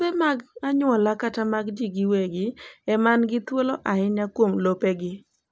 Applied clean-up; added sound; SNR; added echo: none; none; none; none.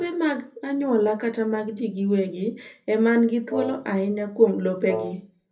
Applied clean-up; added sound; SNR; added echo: none; Wind instrument, woodwind instrument; 8 dB; reverberation time 0.3 s.